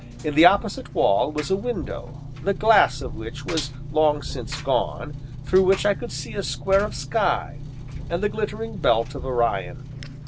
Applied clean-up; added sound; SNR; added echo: none; Engine; 10 dB; none.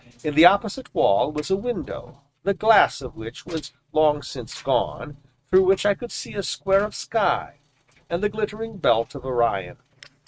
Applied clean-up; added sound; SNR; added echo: neural mask model RNNoise.